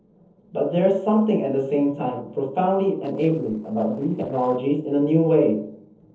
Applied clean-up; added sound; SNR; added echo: neural separator model SepFormer DNS4.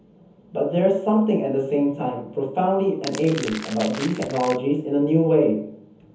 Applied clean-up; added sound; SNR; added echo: none; Crackle; 13 dB; reverberation time 0.7 s.